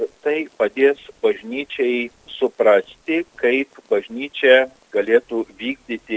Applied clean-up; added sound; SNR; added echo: none; none; none; none.